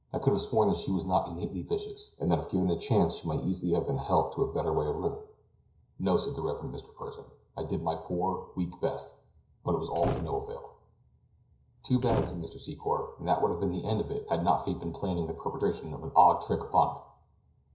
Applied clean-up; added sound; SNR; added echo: neural separator model SepFormer DNS4.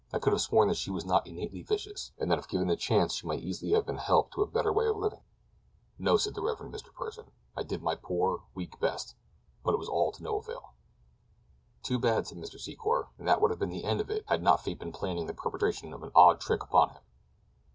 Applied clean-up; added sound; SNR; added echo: none; none; none; none.